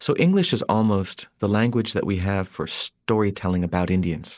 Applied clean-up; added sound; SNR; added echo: neural mask model Resemble Enhance denoiser.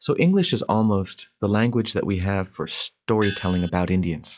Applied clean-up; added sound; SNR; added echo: classical method log-MMSE.